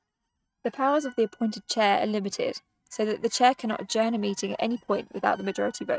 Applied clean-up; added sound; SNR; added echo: neural mask model RNNoise.